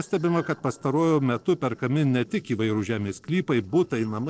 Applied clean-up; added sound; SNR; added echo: neural separator model SepFormer DNS4.